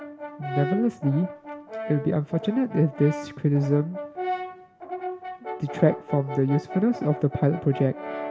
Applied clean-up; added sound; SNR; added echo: none; Brass instrument; 9 dB; none.